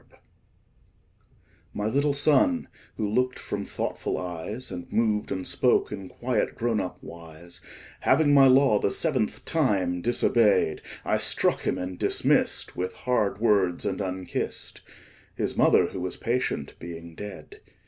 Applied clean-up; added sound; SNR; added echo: none; none; none; none.